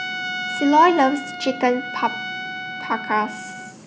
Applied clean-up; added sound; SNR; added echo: none; Trumpet; 9 dB; none.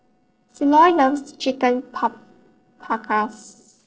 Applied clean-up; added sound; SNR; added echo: neural separator model SepFormer DNS4.